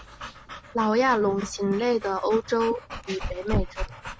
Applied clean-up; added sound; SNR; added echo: none; Dog / Breathing; 9 dB; none.